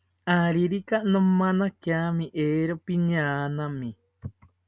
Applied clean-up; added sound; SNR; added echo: none; none; none; none.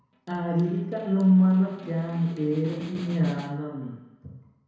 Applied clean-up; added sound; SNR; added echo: none; Snare drum; 17 dB; reverberation time 1.0 s.